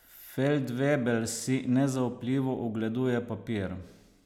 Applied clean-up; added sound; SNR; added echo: none; none; none; none.